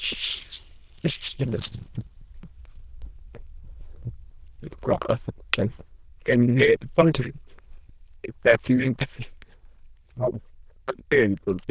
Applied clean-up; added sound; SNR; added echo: neural diffusion model UNIVERSE++.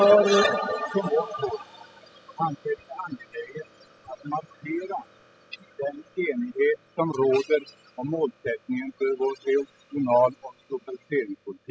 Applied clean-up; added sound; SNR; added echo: classical method spectral subtraction.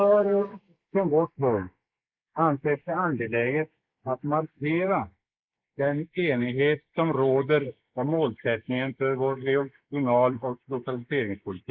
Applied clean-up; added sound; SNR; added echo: neural mask model Resemble Enhance denoiser.